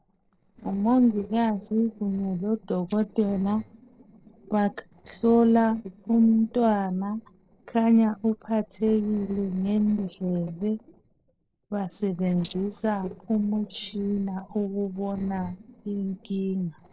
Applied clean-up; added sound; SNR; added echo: neural separator model SepFormer DNS4.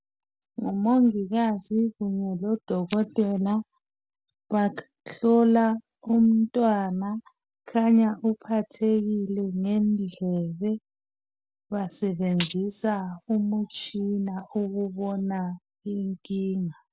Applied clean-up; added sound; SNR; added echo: none; none; none; none.